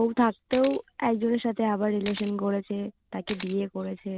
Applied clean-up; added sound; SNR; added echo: none; Camera; 10 dB; none.